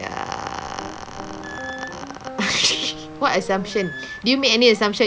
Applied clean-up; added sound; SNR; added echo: none; Piano + Squeak / Screech; 14 dB; none.